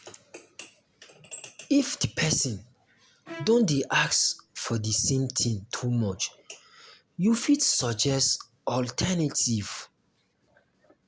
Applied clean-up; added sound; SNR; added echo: none; Bowed string instrument; 18 dB; none.